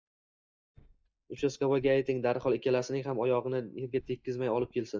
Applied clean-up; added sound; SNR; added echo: neural mask model DeepFilterNet 3.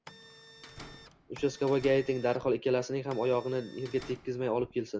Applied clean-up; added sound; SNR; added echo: none; Slam + Printer; 19 dB; none.